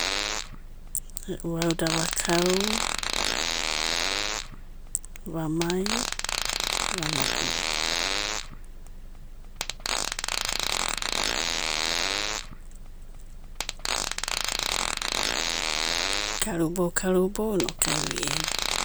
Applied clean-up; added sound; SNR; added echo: none; Fart; -2 dB; none.